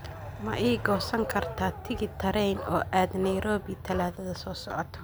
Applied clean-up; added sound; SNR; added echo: none; Bark; 14 dB; none.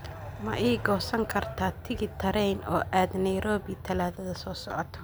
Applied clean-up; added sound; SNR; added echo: none; none; none; none.